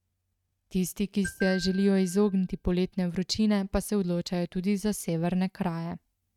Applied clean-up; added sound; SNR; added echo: neural mask model RNNoise.